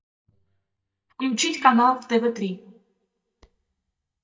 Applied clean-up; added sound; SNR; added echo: neural mask model DeepFilterNet 3.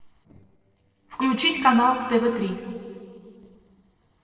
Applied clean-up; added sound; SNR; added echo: neural separator model SepFormer DNS4.